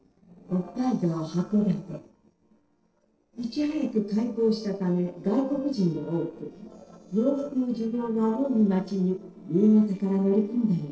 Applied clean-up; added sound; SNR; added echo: neural separator model SepFormer DNS4.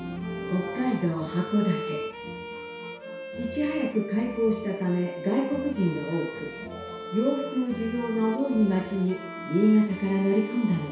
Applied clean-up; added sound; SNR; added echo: none; Bowed string instrument; 11 dB; reverberation time 0.7 s.